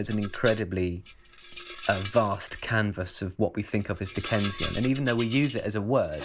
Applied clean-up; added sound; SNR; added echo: none; Rattle; 11 dB; none.